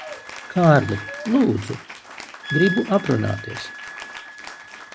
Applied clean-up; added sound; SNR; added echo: none; Wind instrument, woodwind instrument + Applause / Cheering; 11 dB; none.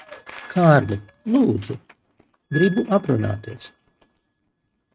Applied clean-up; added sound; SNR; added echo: neural mask model RNNoise.